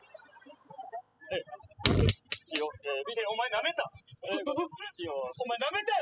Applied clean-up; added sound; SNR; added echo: classical method spectral subtraction.